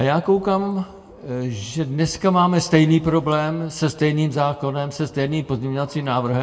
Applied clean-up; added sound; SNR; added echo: none; none; none; reverberation time 0.6 s.